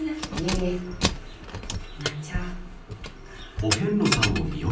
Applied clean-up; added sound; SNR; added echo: none; Keys jangling; 1 dB; reverberation time 0.6 s.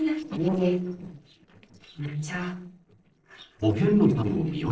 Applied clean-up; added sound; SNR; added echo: neural separator model SepFormer DNS4.